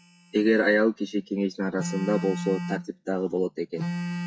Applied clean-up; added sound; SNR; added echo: classical method log-MMSE.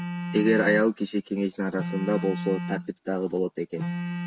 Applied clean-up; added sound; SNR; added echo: none; Telephone; 7 dB; none.